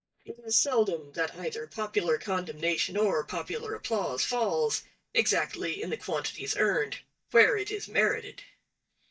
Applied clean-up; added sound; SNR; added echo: neural mask model DeepFilterNet 3.